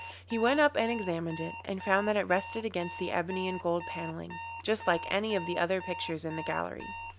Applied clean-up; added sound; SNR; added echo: none; Alarm; 11 dB; none.